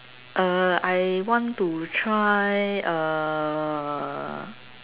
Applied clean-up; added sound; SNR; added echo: none; none; none; none.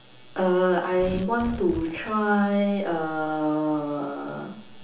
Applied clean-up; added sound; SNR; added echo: none; Tearing; 15 dB; reverberation time 1.2 s.